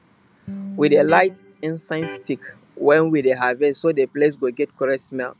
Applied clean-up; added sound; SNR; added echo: none; Electric guitar; 13 dB; none.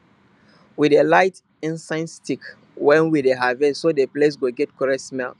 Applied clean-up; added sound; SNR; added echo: none; none; none; none.